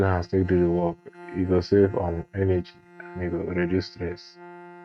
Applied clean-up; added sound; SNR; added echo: neural mask model RNNoise.